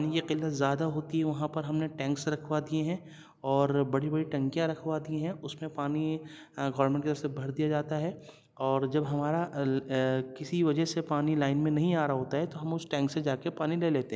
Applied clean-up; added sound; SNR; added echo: none; none; none; none.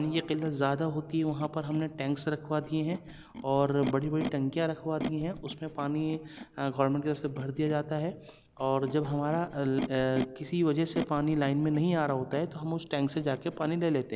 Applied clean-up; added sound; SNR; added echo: none; Animal; 13 dB; none.